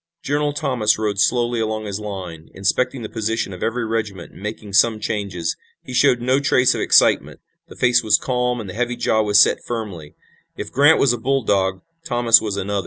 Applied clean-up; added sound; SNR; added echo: none; none; none; none.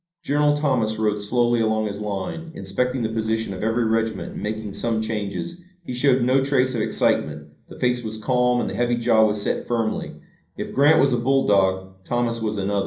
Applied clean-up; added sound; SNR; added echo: neural separator model SepFormer DNS4.